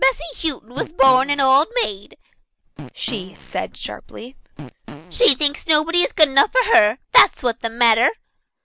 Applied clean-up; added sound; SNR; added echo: none; Fart; 18 dB; none.